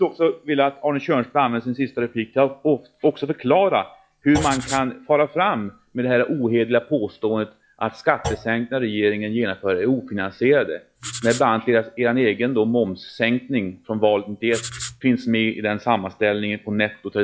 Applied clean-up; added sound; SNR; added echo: classical method log-MMSE.